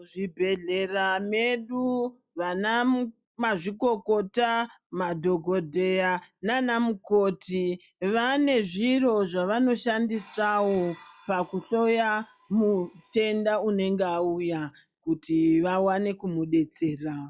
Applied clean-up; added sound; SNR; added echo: classical method log-MMSE.